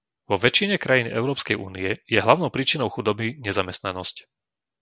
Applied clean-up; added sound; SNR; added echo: none; none; none; none.